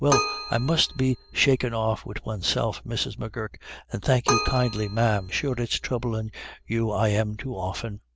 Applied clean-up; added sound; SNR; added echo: none; Keyboard (musical); 8 dB; none.